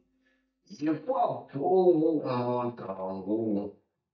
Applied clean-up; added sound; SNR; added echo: neural mask model DeepFilterNet 3.